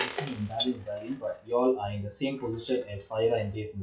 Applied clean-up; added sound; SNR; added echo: classical method WPE with log-MMSE.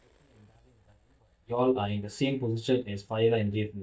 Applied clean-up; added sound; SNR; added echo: neural mask model DeepFilterNet 3.